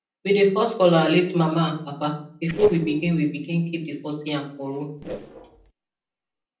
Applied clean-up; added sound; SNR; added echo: neural separator model SepFormer DNS4.